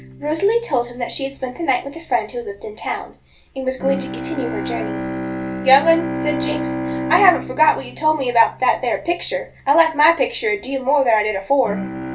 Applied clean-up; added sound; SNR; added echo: none; Bowed string instrument; 9 dB; reverberation time 0.2 s.